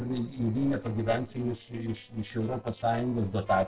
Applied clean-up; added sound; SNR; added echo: neural separator model SepFormer DNS4.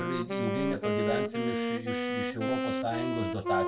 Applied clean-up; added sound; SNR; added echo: none; Wind instrument, woodwind instrument; -3 dB; reverberation time 0.2 s.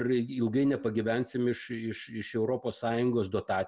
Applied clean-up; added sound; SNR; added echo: none; none; none; none.